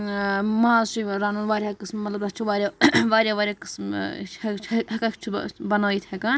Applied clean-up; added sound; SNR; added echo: none; none; none; none.